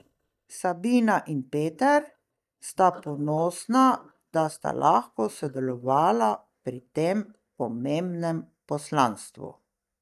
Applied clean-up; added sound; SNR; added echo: neural mask model DeepFilterNet 3.